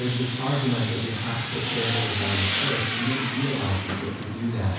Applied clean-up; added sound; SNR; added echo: none; Tools; 2 dB; reverberation time 1.1 s.